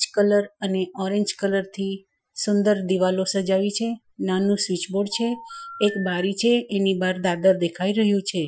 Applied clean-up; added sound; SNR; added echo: classical method Wiener filter.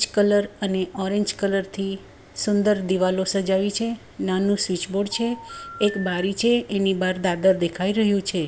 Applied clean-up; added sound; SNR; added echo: none; Telephone; 17 dB; none.